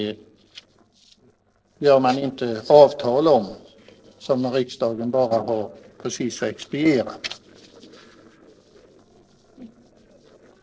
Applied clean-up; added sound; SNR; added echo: neural separator model SepFormer DNS4.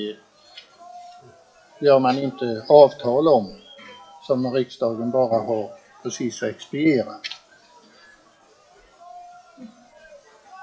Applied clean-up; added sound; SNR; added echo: classical method WPE with log-MMSE.